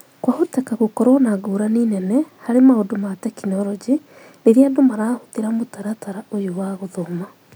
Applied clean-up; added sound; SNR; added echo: none; none; none; none.